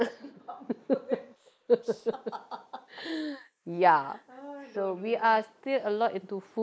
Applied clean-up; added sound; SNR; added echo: neural mask model Resemble Enhance denoiser.